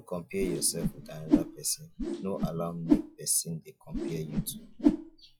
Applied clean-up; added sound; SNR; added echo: classical method log-MMSE.